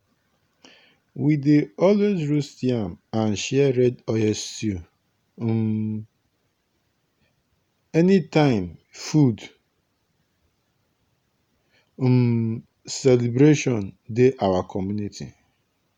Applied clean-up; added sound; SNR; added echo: none; none; none; none.